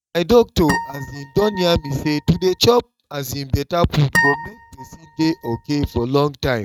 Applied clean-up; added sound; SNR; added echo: neural mask model RNNoise.